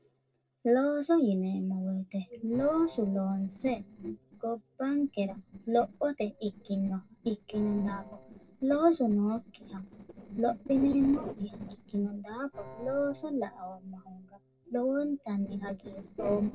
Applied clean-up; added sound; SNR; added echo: neural separator model SepFormer DNS4.